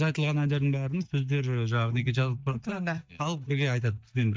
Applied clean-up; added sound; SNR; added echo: neural mask model DeepFilterNet 3.